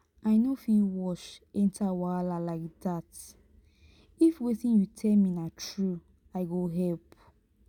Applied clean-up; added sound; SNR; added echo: none; none; none; none.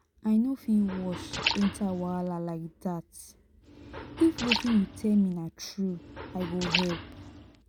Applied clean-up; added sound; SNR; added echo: none; Liquid; 6 dB; none.